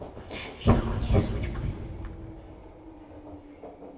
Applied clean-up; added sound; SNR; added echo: none; Subway, metro, underground; 15 dB; reverberation time 2.2 s.